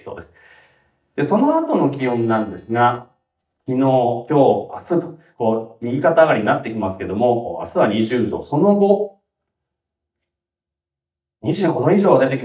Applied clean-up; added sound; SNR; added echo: neural mask model DeepFilterNet 3.